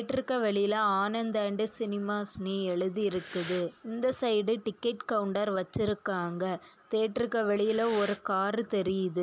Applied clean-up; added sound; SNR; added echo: none; Breathing; 16 dB; none.